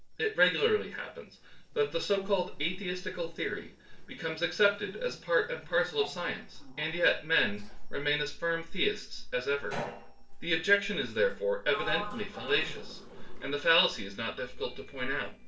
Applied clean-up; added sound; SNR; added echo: neural separator model SepFormer DNS4.